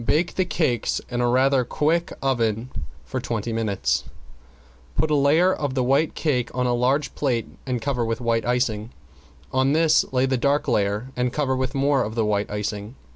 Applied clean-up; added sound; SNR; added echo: none; none; none; none.